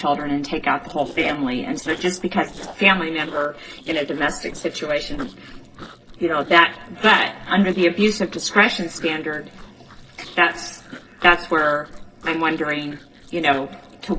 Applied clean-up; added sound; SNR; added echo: neural separator model SepFormer DNS4.